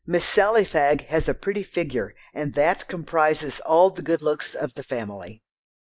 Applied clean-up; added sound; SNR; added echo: neural mask model Resemble Enhance denoiser.